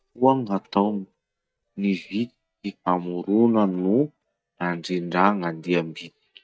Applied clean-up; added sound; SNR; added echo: neural mask model DeepFilterNet 3.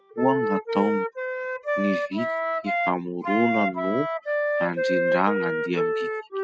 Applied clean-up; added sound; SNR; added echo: classical method spectral subtraction.